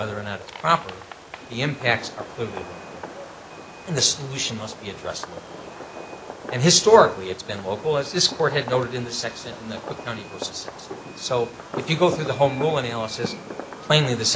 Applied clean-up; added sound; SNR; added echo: none; Fireworks; 13 dB; none.